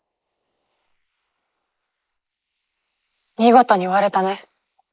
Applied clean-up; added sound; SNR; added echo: neural mask model Resemble Enhance denoiser.